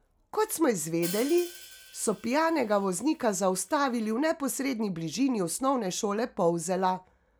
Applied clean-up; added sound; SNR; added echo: none; Hi-hat; 17 dB; none.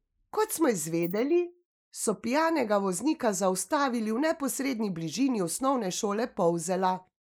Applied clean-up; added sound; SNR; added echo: neural mask model Resemble Enhance denoiser.